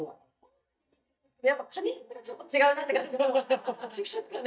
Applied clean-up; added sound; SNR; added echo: neural mask model DeepFilterNet 3.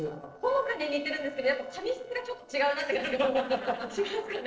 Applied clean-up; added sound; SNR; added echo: neural separator model SepFormer DNS4.